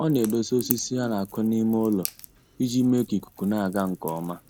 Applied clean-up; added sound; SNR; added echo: none; Crack / Crackle; 15 dB; none.